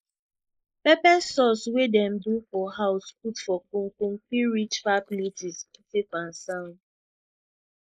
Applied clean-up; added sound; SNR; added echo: neural mask model Resemble Enhance denoiser.